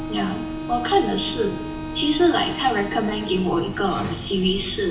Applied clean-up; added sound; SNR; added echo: none; Wind instrument, woodwind instrument; 10 dB; reverberation time 1.0 s.